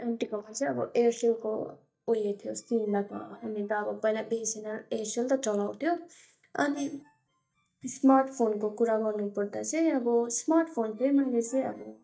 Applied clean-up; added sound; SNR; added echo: neural mask model DeepFilterNet 3.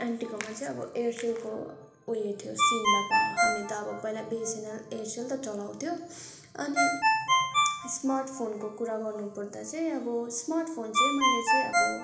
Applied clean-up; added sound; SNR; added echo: none; Ringtone; -3 dB; reverberation time 1.0 s.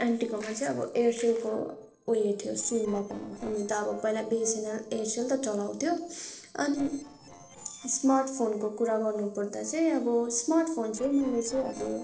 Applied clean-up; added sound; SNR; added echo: neural separator model SepFormer DNS4.